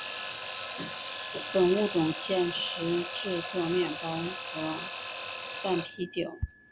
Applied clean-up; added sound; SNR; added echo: none; Alarm / Clock; 7 dB; none.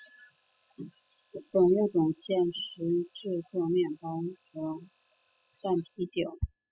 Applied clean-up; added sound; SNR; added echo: classical method spectral subtraction.